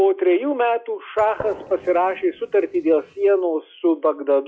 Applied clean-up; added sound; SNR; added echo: classical method log-MMSE.